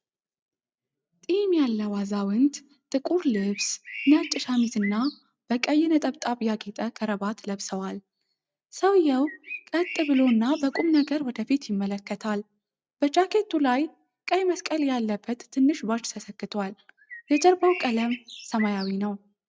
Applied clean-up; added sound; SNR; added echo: none; Bird; 13 dB; none.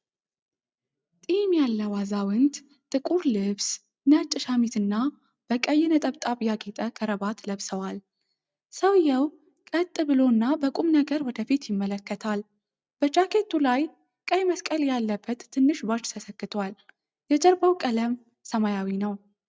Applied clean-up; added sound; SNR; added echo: none; none; none; none.